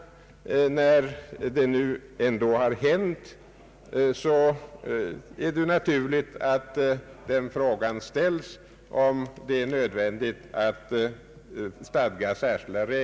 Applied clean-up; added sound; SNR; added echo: none; none; none; none.